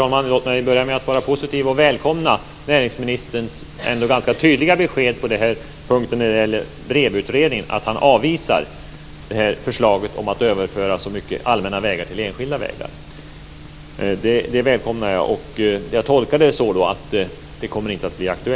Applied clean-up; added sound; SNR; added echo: none; none; none; none.